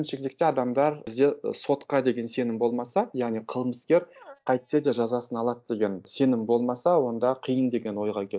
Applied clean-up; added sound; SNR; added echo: neural mask model DeepFilterNet 3.